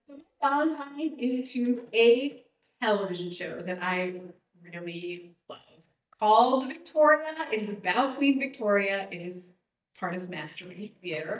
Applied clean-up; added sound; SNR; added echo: neural mask model DeepFilterNet 3.